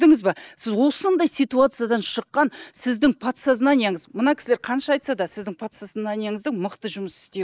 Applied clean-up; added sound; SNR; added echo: neural mask model Resemble Enhance denoiser.